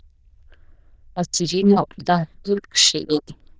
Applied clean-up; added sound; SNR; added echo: neural diffusion model UNIVERSE++.